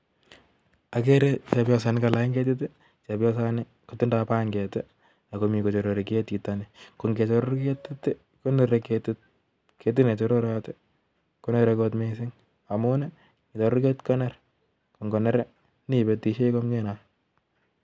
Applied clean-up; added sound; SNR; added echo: none; none; none; none.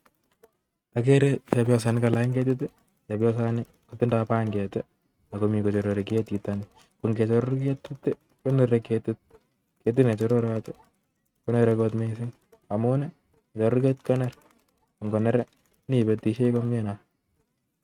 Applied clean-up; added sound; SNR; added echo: neural mask model RNNoise.